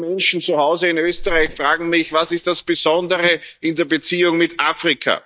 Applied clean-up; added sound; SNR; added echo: neural mask model DeepFilterNet 3.